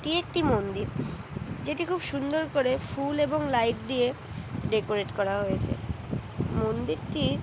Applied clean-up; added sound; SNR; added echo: none; none; none; none.